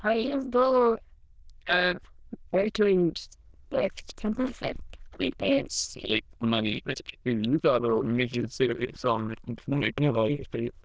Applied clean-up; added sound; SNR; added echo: neural diffusion model UNIVERSE++.